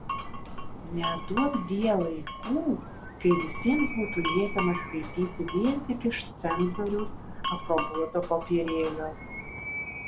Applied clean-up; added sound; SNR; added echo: none; Glass + Animal; 6 dB; none.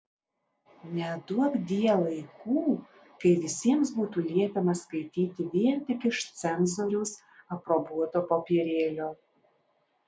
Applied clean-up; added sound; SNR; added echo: none; none; none; none.